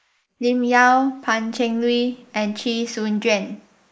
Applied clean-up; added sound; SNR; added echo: neural mask model Resemble Enhance denoiser.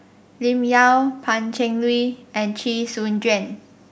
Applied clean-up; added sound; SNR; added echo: none; none; none; none.